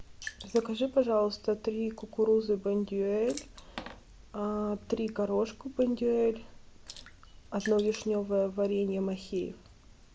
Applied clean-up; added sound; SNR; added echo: none; Water / Splash, splatter; 19 dB; none.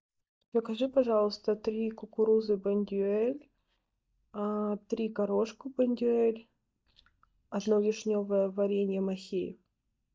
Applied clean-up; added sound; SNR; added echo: neural mask model DeepFilterNet 3.